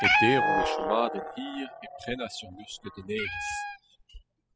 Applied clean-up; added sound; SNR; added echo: classical method spectral subtraction.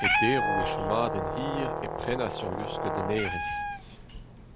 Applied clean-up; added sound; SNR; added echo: none; Brass instrument + Meow; -2 dB; none.